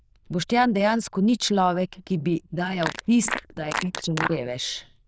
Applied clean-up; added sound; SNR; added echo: neural diffusion model UNIVERSE++.